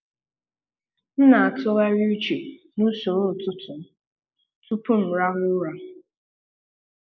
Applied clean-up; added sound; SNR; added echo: neural mask model Resemble Enhance denoiser.